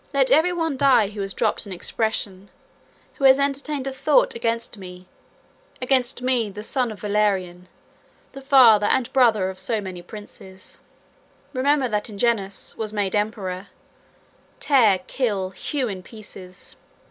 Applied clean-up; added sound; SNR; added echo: none; none; none; none.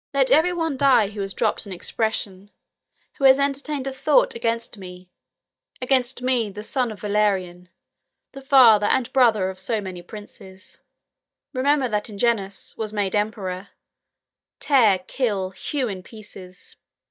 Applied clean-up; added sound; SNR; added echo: neural mask model DeepFilterNet 3.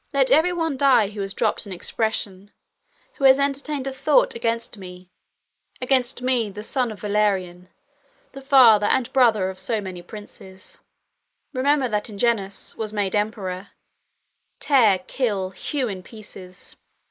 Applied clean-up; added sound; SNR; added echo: neural mask model Resemble Enhance denoiser.